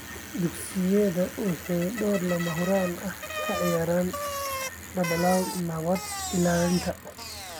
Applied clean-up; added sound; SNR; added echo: none; Bicycle; 8 dB; none.